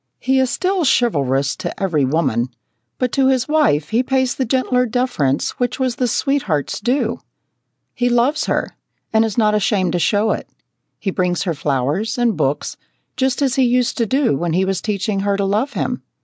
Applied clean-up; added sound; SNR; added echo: none; none; none; none.